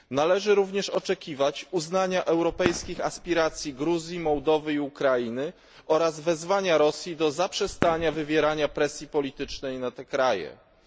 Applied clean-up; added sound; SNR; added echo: none; Fireworks; 12 dB; none.